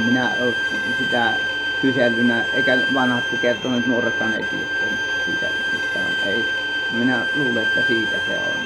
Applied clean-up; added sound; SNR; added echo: none; Bowed string instrument; -2 dB; none.